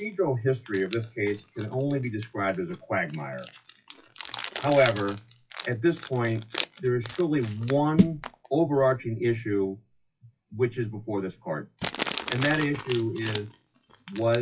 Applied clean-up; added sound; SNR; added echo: classical method WPE with log-MMSE.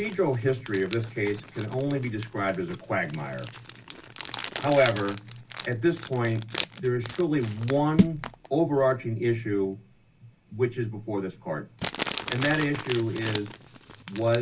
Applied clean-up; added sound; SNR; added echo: none; Crumpling, crinkling; 8 dB; reverberation time 0.1 s.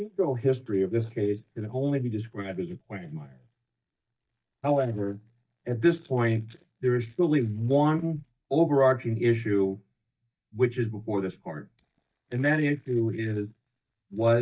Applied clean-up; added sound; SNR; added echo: neural mask model DeepFilterNet 3.